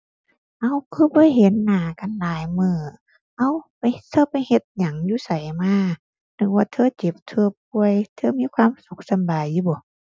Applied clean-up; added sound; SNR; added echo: none; none; none; none.